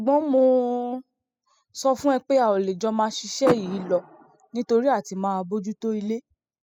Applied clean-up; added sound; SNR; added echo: classical method spectral subtraction.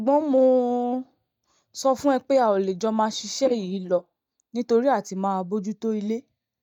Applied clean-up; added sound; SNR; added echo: neural mask model DeepFilterNet 3.